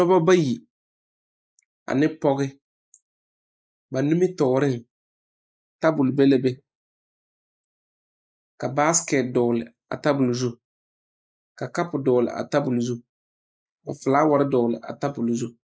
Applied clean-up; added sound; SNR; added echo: neural mask model Resemble Enhance denoiser.